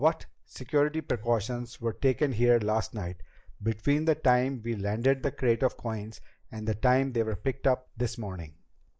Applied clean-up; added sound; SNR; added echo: neural mask model Resemble Enhance denoiser.